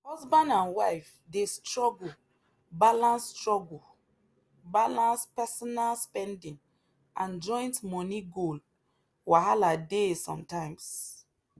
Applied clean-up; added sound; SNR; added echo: none; none; none; none.